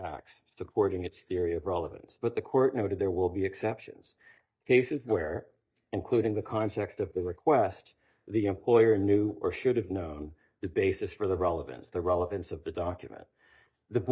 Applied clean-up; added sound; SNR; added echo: neural mask model DeepFilterNet 3.